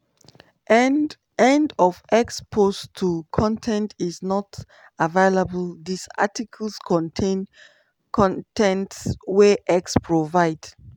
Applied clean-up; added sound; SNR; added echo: none; none; none; none.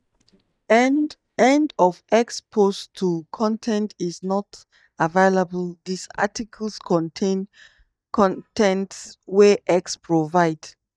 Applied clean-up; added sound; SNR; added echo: neural mask model DeepFilterNet 3.